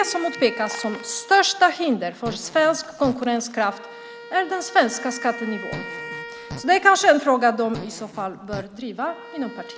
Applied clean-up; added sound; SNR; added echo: none; Fart + Wind instrument, woodwind instrument; 15 dB; none.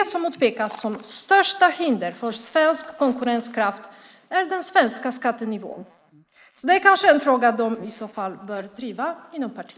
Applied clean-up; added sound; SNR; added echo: neural mask model Resemble Enhance denoiser.